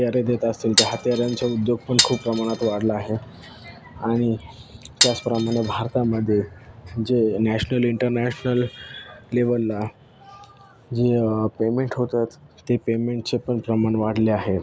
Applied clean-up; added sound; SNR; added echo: none; Glass; 3 dB; none.